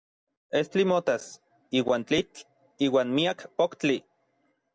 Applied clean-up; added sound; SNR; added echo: none; none; none; none.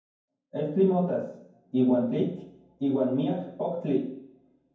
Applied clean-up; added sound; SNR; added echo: none; none; none; reverberation time 0.9 s.